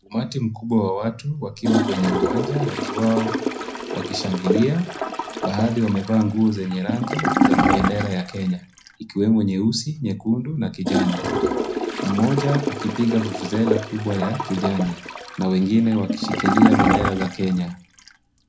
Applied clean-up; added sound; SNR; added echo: none; Toilet flush / Gurgling; 2 dB; reverberation time 0.4 s.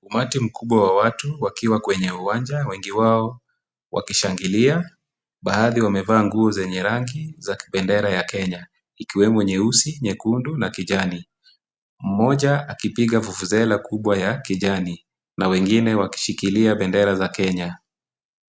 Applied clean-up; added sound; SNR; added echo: none; none; none; none.